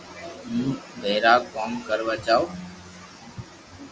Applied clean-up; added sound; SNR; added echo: none; none; none; none.